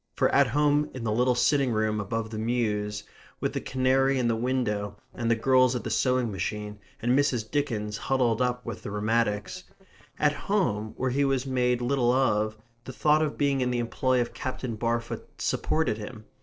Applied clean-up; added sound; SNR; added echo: neural separator model SepFormer DNS4.